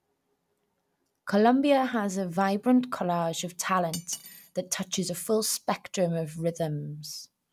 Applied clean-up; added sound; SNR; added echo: none; Cutlery, silverware; 19 dB; none.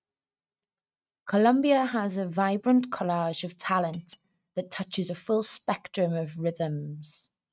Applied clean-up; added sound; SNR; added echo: neural mask model RNNoise.